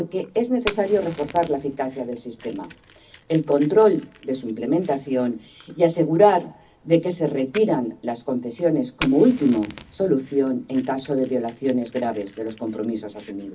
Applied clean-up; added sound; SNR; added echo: none; Fire; 18 dB; reverberation time 0.4 s.